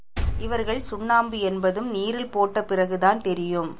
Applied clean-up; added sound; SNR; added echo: none; Liquid; 11 dB; none.